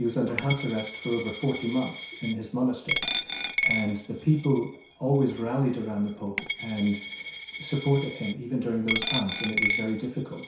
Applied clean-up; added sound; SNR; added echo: none; Coin (dropping); 5 dB; reverberation time 0.6 s.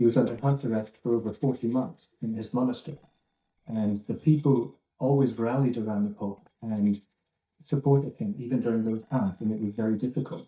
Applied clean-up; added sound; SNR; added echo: neural mask model DeepFilterNet 3.